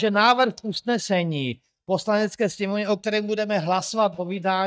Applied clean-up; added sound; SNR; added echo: neural mask model DeepFilterNet 3.